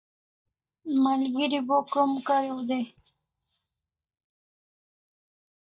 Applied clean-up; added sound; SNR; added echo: neural mask model DeepFilterNet 3.